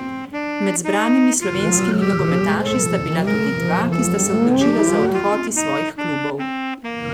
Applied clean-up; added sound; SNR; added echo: none; Motorcycle + Wind instrument, woodwind instrument; -2 dB; none.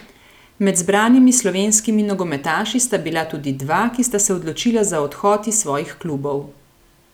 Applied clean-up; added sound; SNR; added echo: none; none; none; none.